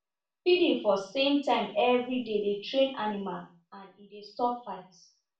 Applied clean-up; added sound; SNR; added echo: none; none; none; reverberation time 0.4 s.